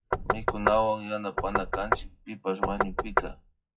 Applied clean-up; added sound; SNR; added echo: classical method WPE with log-MMSE.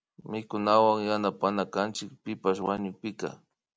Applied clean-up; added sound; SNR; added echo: none; none; none; none.